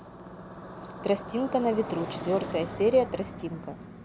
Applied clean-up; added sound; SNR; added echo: none; Motorcycle; 10 dB; none.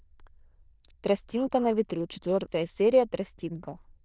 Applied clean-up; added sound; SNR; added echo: neural diffusion model UNIVERSE++.